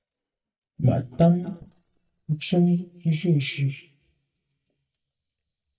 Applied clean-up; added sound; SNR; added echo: neural mask model DeepFilterNet 3.